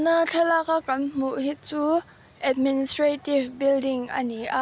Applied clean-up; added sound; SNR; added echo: none; none; none; none.